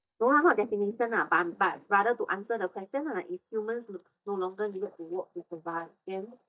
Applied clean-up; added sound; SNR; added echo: neural mask model DeepFilterNet 3.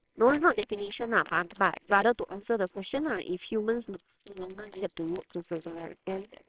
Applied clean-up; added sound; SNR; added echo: neural separator model SepFormer WHAMR!.